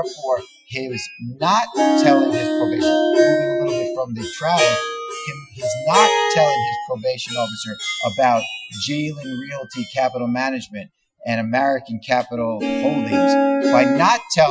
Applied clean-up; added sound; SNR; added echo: classical method Wiener filter.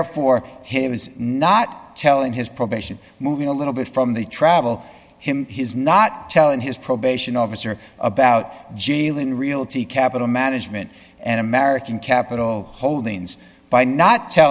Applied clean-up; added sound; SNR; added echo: none; none; none; none.